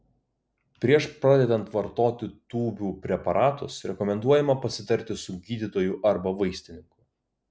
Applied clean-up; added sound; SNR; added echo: none; none; none; none.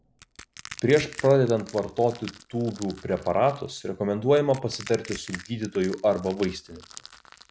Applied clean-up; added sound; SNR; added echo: none; Crushing; 19 dB; none.